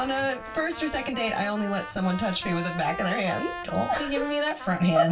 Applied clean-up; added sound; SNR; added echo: none; Trumpet; 11 dB; reverberation time 0.2 s.